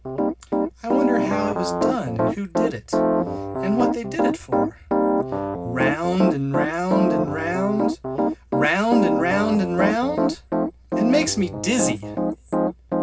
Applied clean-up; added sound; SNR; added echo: none; Piano; -2 dB; reverberation time 0.4 s.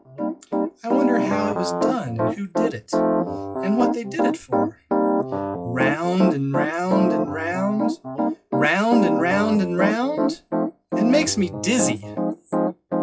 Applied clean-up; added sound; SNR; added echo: classical method WPE with log-MMSE.